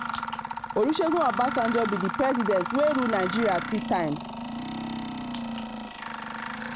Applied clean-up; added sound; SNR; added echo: none; Mechanisms; 5 dB; none.